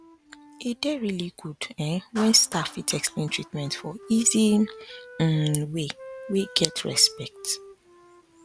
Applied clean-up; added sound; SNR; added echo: none; Wind instrument, woodwind instrument + Clapping; 19 dB; none.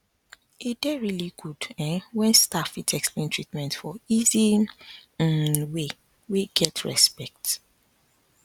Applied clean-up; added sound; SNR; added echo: none; none; none; none.